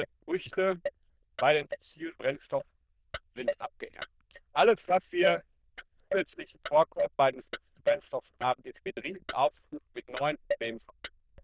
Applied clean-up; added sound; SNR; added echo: neural diffusion model UNIVERSE++.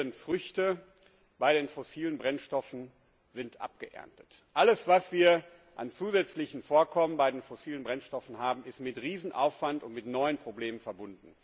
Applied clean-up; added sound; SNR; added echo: none; none; none; none.